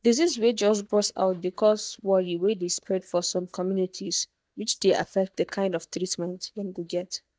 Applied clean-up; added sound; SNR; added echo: neural mask model DeepFilterNet 3.